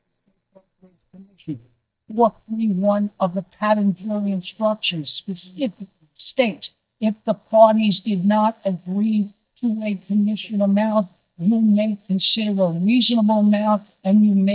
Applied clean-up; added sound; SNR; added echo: neural mask model DeepFilterNet 3.